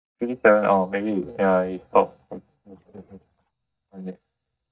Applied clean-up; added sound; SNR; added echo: neural mask model DeepFilterNet 3.